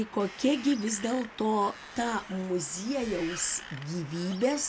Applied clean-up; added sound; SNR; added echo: none; Wind; 15 dB; none.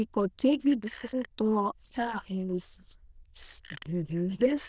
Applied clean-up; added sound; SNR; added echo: neural diffusion model UNIVERSE++.